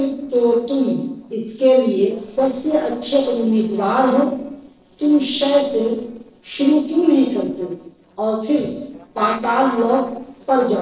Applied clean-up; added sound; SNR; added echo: neural separator model SepFormer DNS4.